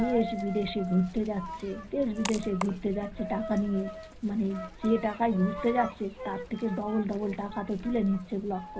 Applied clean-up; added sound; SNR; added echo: none; Coin (dropping); 10 dB; reverberation time 0.5 s.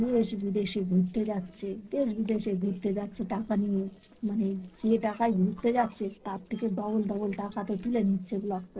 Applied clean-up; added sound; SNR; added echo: neural separator model SepFormer DNS4.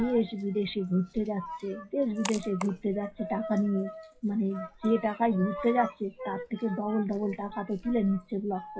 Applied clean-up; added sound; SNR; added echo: classical method WPE with log-MMSE.